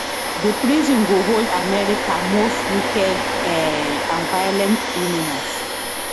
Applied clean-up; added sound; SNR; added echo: none; Domestic sounds, home sounds; 1 dB; none.